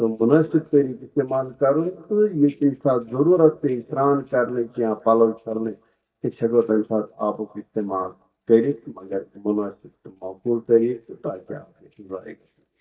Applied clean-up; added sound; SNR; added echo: neural mask model DeepFilterNet 3.